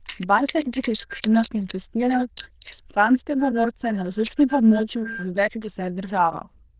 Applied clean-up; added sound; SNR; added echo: neural diffusion model UNIVERSE++.